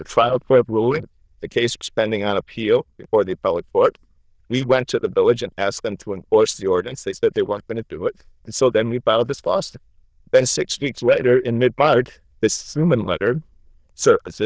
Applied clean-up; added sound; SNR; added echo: neural diffusion model UNIVERSE++.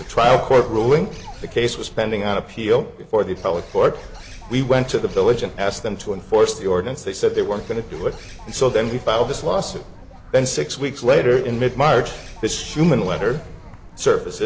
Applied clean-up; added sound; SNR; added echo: none; Bird; 18 dB; none.